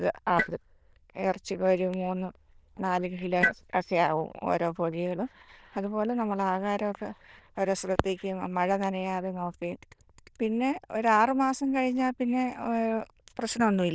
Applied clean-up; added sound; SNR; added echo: neural diffusion model UNIVERSE++.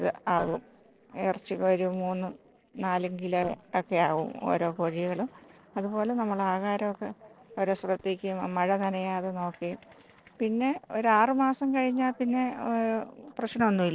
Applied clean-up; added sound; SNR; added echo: neural separator model SepFormer DNS4.